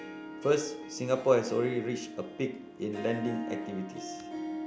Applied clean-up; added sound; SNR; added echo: none; Harp; 9 dB; none.